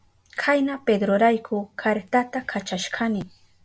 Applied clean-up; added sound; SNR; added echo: none; none; none; none.